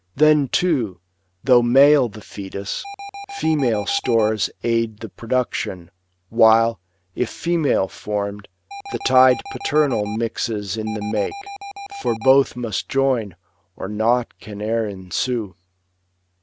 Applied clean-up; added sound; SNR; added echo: none; Alarm; 11 dB; none.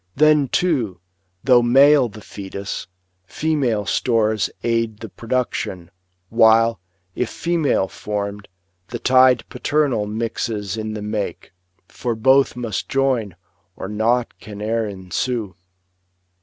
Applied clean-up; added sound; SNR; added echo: none; none; none; none.